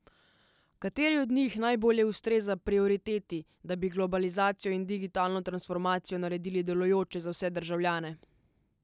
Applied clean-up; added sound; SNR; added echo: none; none; none; none.